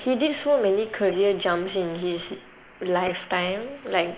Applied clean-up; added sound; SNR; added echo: neural mask model Resemble Enhance denoiser.